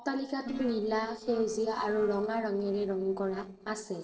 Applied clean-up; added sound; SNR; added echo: neural separator model SepFormer DNS4.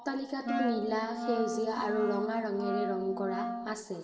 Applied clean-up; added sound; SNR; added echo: none; Wind instrument, woodwind instrument; 4 dB; reverberation time 2.4 s.